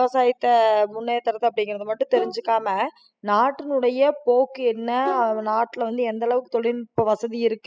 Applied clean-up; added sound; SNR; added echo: classical method spectral subtraction.